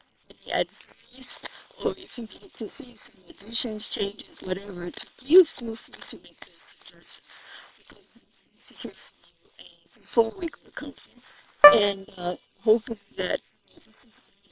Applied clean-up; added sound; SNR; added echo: neural separator model SepFormer WHAM!.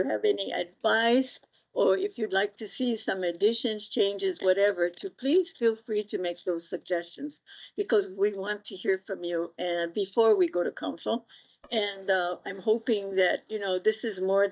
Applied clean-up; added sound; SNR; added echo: neural mask model DeepFilterNet 3.